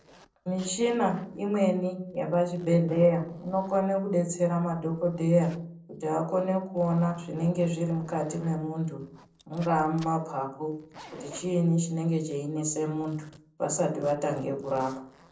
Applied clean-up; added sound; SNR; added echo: neural separator model SepFormer DNS4.